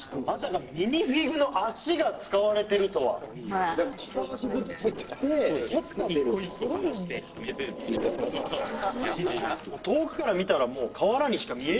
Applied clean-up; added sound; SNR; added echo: neural separator model SepFormer DNS4.